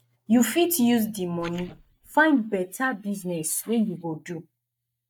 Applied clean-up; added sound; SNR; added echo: neural mask model DeepFilterNet 3.